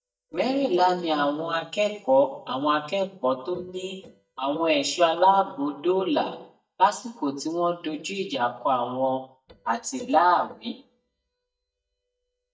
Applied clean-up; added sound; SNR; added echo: neural mask model DeepFilterNet 3.